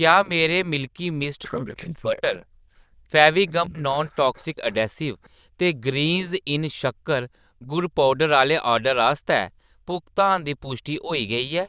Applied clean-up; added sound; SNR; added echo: neural diffusion model UNIVERSE++.